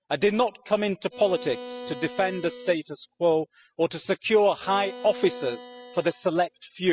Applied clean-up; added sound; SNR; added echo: classical method spectral subtraction.